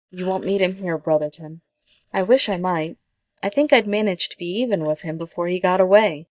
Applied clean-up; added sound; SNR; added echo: neural mask model DeepFilterNet 3.